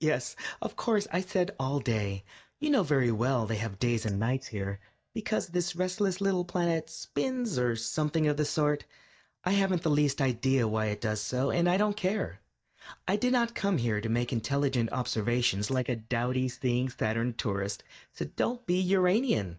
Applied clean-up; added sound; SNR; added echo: neural mask model DeepFilterNet 3.